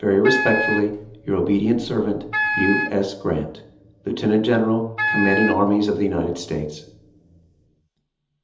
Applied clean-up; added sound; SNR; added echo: none; Wind instrument, woodwind instrument; 3 dB; reverberation time 1.2 s.